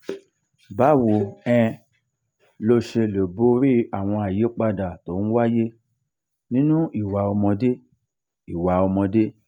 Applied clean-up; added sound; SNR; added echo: none; none; none; none.